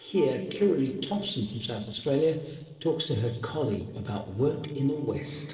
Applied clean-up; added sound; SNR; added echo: neural separator model SepFormer DNS4.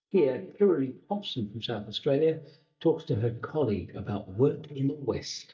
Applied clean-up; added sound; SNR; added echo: neural mask model DeepFilterNet 3.